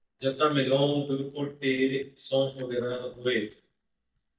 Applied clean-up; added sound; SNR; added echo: neural mask model DeepFilterNet 3.